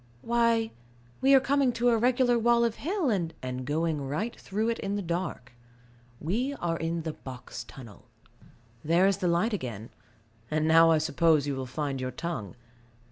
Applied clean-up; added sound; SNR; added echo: none; none; none; none.